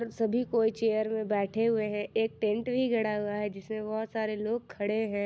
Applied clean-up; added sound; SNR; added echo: none; none; none; none.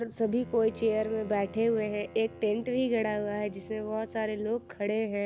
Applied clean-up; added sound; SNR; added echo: none; Bowed string instrument; 18 dB; none.